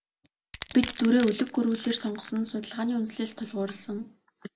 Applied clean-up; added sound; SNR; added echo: none; Crushing; 12 dB; none.